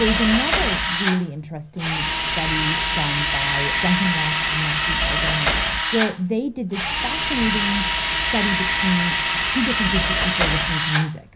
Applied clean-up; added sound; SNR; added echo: none; Drill; -4 dB; reverberation time 0.4 s.